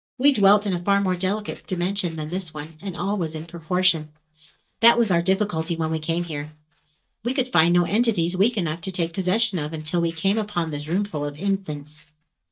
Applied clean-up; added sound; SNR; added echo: neural mask model DeepFilterNet 3.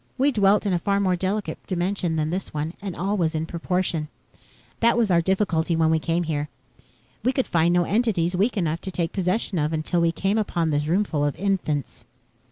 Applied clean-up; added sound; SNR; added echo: none; none; none; none.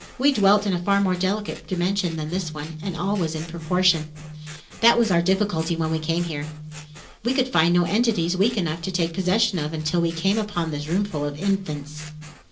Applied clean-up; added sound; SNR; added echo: none; Scissors; 20 dB; reverberation time 0.2 s.